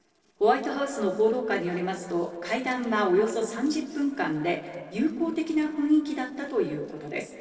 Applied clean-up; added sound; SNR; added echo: neural separator model SepFormer DNS4.